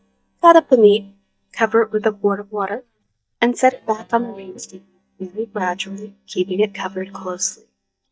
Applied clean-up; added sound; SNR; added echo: neural mask model DeepFilterNet 3.